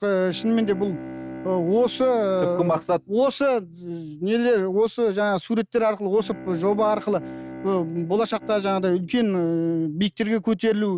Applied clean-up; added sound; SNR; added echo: neural mask model RNNoise.